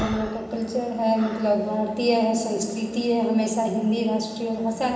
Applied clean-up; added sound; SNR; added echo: none; Breathing; 18 dB; reverberation time 1.3 s.